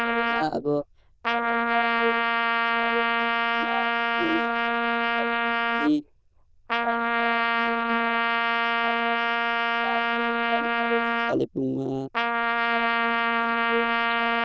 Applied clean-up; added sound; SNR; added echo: neural diffusion model UNIVERSE++.